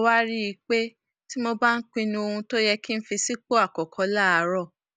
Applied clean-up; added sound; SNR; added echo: none; none; none; none.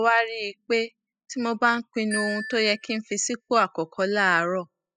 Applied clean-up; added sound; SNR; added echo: classical method spectral subtraction.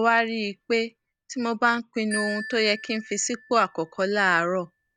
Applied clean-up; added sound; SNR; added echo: none; Marimba, xylophone; 15 dB; none.